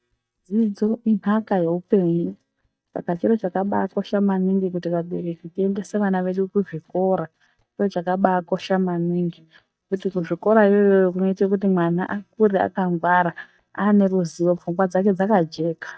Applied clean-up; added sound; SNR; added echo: neural mask model DeepFilterNet 3.